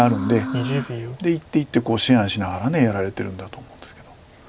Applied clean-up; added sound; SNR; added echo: none; none; none; none.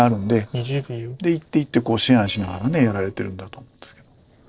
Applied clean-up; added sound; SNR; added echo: neural separator model SepFormer DNS4.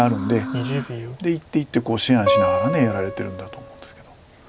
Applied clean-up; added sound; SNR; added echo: none; Acoustic guitar; 1 dB; none.